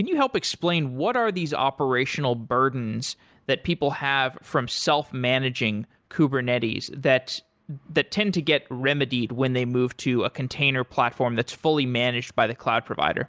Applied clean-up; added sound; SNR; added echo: none; none; none; none.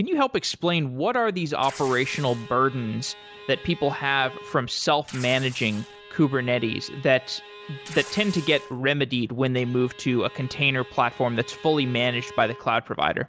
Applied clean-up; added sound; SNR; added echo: none; Bowed string instrument + Tearing; 18 dB; none.